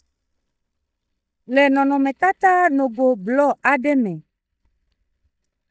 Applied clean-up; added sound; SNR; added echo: neural mask model DeepFilterNet 3.